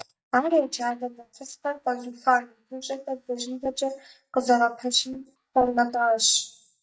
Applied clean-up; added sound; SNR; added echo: neural mask model DeepFilterNet 3.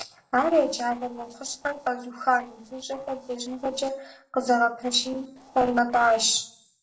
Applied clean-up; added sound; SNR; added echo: neural separator model SepFormer DNS4.